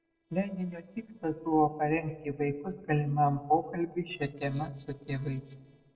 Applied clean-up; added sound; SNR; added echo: neural separator model SepFormer DNS4.